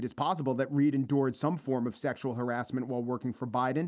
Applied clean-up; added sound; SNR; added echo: none; none; none; none.